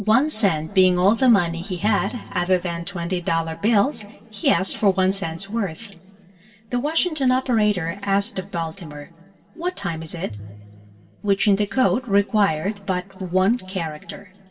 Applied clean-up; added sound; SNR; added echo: none; Piano; 18 dB; reverberation time 2.7 s.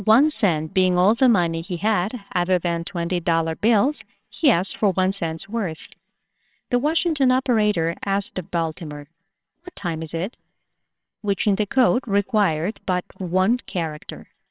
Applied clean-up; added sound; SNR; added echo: neural separator model SepFormer WHAMR!.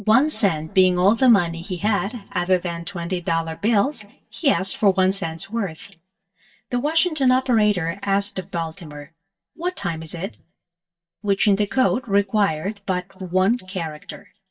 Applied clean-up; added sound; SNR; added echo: neural mask model DeepFilterNet 3.